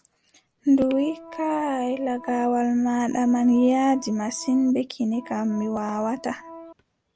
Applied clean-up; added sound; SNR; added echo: none; Organ; 19 dB; none.